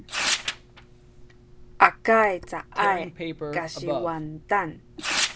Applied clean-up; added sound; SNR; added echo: none; Tearing; 6 dB; none.